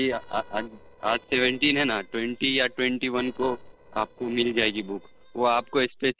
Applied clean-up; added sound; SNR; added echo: neural separator model SepFormer DNS4.